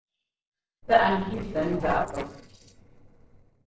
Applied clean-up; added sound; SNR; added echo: neural separator model SepFormer DNS4.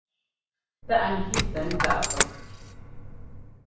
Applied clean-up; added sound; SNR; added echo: none; Coin (dropping); -2 dB; reverberation time 0.7 s.